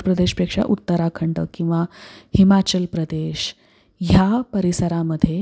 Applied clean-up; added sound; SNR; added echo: none; none; none; none.